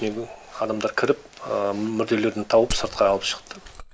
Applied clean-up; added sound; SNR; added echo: none; Glass; 14 dB; none.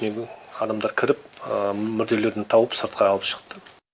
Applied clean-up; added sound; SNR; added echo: none; none; none; none.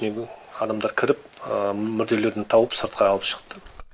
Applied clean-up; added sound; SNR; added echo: neural mask model Resemble Enhance denoiser.